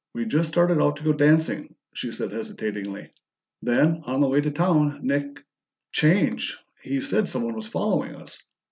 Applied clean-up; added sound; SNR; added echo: none; none; none; none.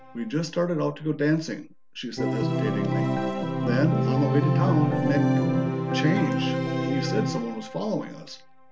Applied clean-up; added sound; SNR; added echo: none; Organ; -3 dB; none.